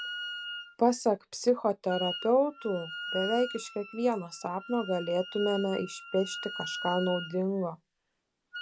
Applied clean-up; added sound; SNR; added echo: none; Wind instrument, woodwind instrument; 11 dB; none.